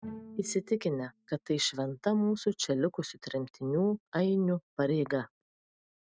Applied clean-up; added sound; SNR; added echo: neural mask model RNNoise.